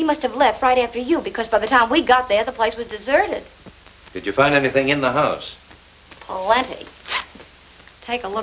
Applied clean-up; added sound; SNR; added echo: none; none; none; none.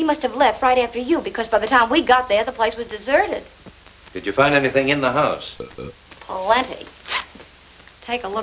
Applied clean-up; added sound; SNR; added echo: none; Burping, eructation; 14 dB; none.